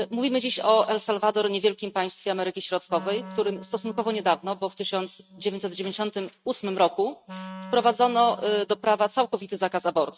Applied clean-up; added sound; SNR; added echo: neural mask model RNNoise.